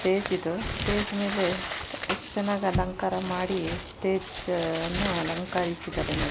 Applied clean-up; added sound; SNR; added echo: none; Crumpling, crinkling; 6 dB; none.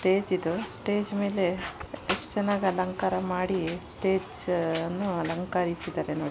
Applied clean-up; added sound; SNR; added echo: none; none; none; none.